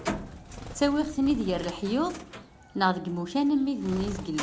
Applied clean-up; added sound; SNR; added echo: none; Bird; 11 dB; none.